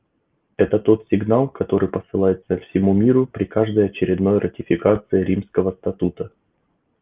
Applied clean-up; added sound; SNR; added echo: none; none; none; none.